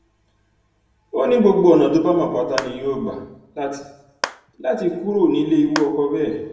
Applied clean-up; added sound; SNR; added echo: none; Clapping; 15 dB; reverberation time 0.7 s.